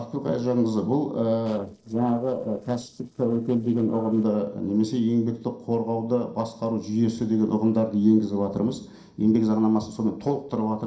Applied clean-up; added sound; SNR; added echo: neural separator model SepFormer DNS4.